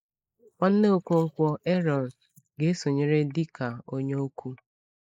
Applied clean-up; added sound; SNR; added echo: neural mask model Resemble Enhance denoiser.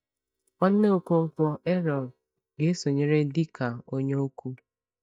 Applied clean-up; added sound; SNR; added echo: neural mask model DeepFilterNet 3.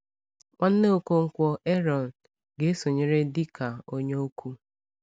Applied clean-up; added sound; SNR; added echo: none; none; none; none.